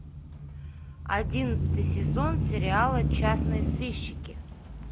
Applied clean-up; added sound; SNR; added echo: none; Engine starting / Accelerating, revving, vroom / Motor vehicle (road); -5 dB; none.